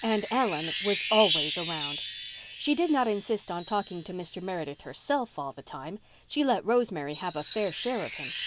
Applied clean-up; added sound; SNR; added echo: none; Wind chime; 7 dB; none.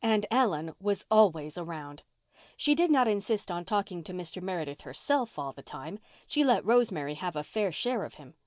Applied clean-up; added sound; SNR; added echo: none; none; none; none.